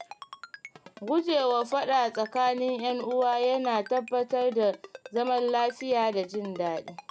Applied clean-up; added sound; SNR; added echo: none; Ringtone; 19 dB; none.